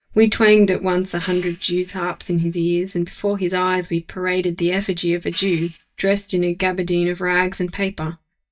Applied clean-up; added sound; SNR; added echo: neural mask model DeepFilterNet 3.